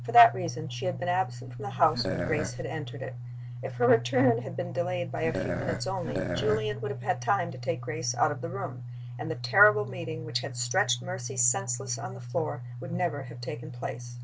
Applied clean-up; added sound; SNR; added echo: none; Burping, eructation; 5 dB; none.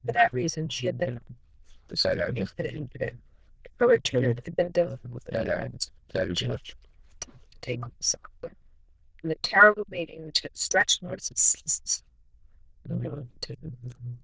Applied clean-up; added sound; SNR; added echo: neural diffusion model UNIVERSE++.